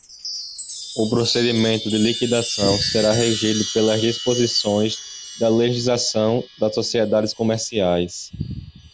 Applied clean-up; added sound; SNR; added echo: none; Chime; 10 dB; none.